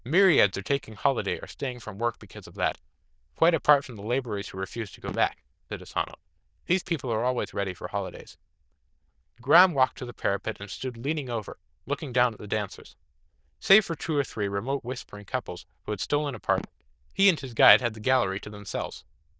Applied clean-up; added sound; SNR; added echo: neural diffusion model UNIVERSE++.